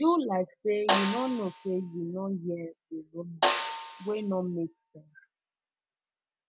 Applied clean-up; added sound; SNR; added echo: none; Snare drum; 2 dB; none.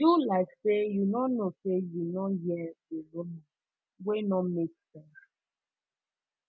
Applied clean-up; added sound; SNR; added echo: none; none; none; none.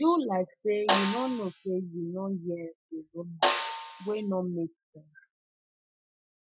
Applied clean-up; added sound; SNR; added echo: classical method Wiener filter.